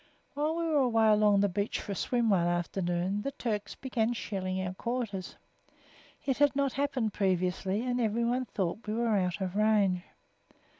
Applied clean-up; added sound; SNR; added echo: none; none; none; none.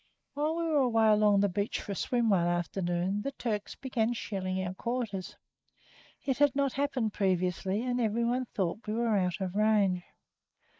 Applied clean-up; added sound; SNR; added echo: neural mask model Resemble Enhance denoiser.